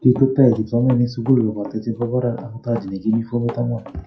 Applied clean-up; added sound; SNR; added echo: classical method WPE with log-MMSE.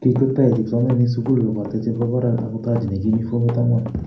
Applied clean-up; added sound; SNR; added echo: none; Run; 17 dB; reverberation time 0.6 s.